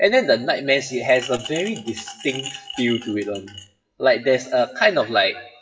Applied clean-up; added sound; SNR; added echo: classical method WPE with log-MMSE.